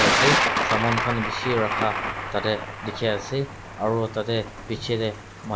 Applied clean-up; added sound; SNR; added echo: none; Thunder; 0 dB; none.